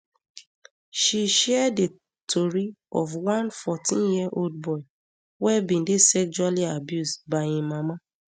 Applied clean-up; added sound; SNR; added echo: none; none; none; none.